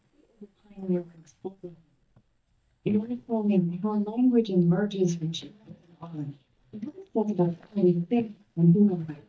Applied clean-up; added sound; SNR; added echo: neural mask model DeepFilterNet 3.